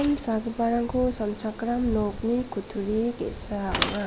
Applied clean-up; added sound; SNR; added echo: none; Mechanisms / Bicycle; 11 dB; none.